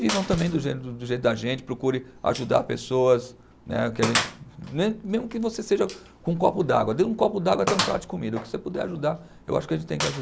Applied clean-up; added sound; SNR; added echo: none; Gunshot, gunfire; 10 dB; none.